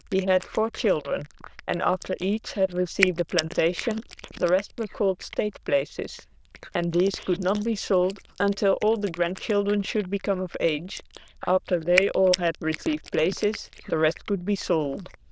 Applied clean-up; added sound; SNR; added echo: neural diffusion model UNIVERSE++.